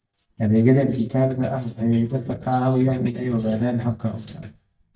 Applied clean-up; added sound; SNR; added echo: neural mask model DeepFilterNet 3.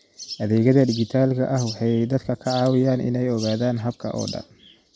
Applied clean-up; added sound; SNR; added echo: none; none; none; none.